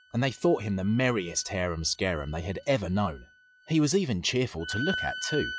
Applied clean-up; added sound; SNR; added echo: classical method log-MMSE.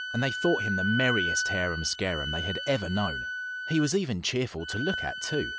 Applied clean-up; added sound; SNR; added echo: none; Wind instrument, woodwind instrument; 4 dB; none.